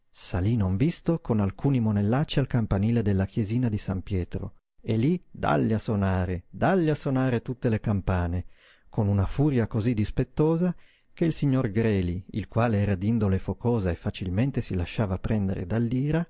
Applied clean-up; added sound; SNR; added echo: none; none; none; none.